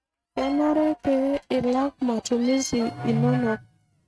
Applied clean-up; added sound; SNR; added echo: neural mask model RNNoise.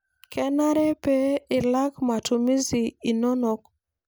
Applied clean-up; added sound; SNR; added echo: none; none; none; none.